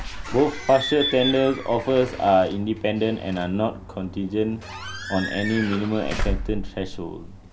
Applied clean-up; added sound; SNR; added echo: none; Squeak / Slam / Alarm / Wood; 8 dB; none.